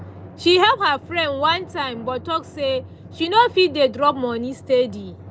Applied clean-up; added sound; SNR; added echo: none; Drum; 18 dB; none.